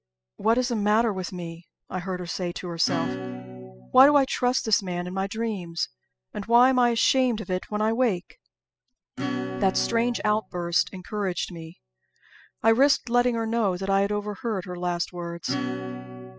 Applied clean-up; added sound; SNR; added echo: classical method spectral subtraction.